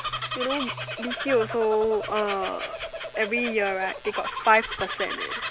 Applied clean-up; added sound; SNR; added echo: none; Bird vocalization, bird call, bird song; 7 dB; none.